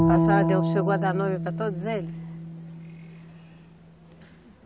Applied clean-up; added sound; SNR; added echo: none; Bowed string instrument; -4 dB; none.